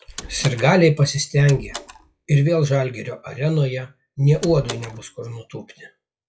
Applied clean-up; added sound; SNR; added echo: classical method log-MMSE.